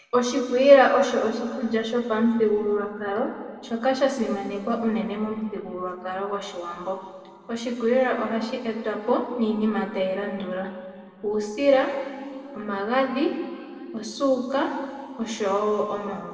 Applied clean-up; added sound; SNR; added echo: none; none; none; reverberation time 2.4 s.